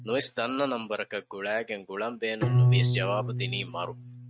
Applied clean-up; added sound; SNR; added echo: neural mask model RNNoise.